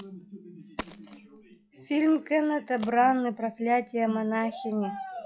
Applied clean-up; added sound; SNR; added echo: classical method log-MMSE.